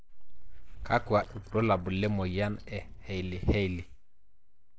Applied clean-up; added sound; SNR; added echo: neural separator model SepFormer DNS4.